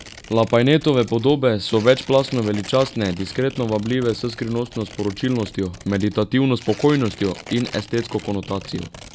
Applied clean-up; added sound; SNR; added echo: none; Tearing; 18 dB; none.